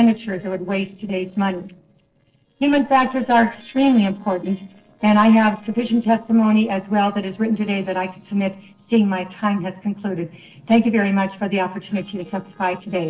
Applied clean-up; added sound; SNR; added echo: neural separator model SepFormer DNS4.